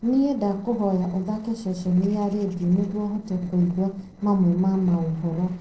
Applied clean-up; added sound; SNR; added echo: neural separator model SepFormer DNS4.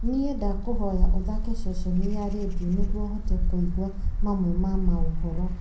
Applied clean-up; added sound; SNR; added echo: none; Wind; -5 dB; reverberation time 0.6 s.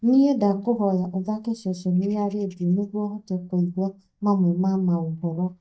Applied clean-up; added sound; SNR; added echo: neural mask model DeepFilterNet 3.